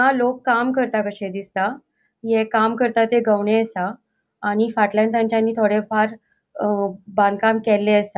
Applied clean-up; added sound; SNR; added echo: none; none; none; none.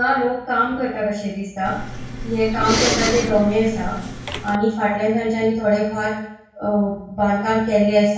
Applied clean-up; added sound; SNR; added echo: none; Respiratory sounds; 5 dB; reverberation time 0.6 s.